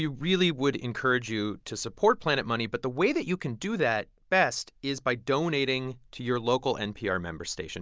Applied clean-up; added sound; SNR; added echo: none; none; none; none.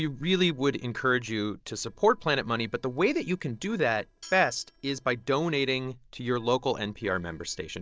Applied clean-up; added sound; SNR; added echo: neural separator model SepFormer DNS4.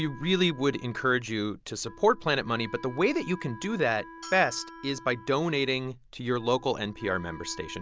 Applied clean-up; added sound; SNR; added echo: none; Wind instrument, woodwind instrument + Bell; 18 dB; none.